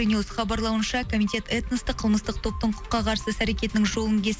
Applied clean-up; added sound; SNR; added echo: none; none; none; none.